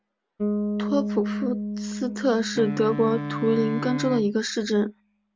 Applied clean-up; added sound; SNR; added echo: none; Bass guitar + Wind instrument, woodwind instrument; 5 dB; none.